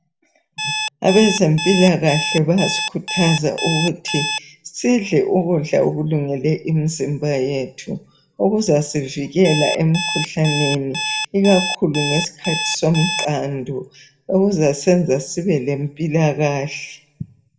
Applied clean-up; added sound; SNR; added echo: none; Alarm; 5 dB; reverberation time 0.5 s.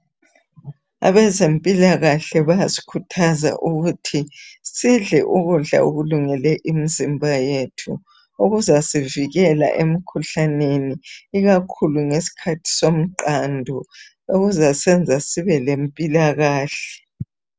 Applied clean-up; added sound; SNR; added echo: none; none; none; none.